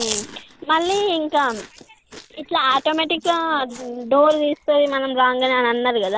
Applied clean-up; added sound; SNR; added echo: none; Chewing, mastication; 17 dB; none.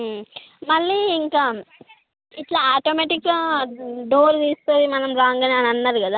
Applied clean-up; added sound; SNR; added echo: none; none; none; none.